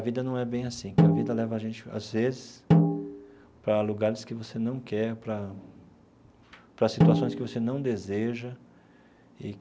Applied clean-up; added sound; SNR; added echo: none; Snare drum; -5 dB; none.